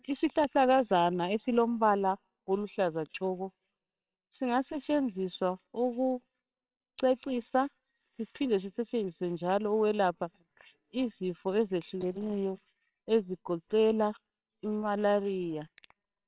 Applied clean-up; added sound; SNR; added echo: neural separator model SepFormer WHAMR!.